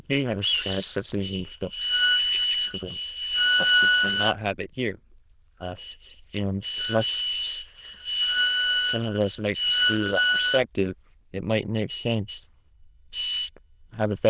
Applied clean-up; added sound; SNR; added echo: neural diffusion model UNIVERSE++.